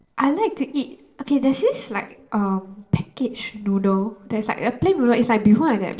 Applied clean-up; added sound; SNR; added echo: neural separator model SepFormer DNS4.